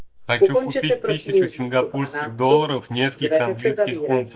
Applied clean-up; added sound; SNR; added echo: neural mask model DeepFilterNet 3.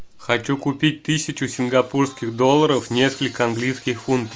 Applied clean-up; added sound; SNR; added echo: none; none; none; none.